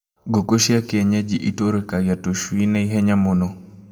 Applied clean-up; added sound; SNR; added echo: none; none; none; reverberation time 1.2 s.